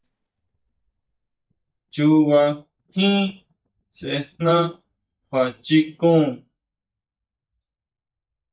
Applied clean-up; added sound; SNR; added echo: neural mask model DeepFilterNet 3.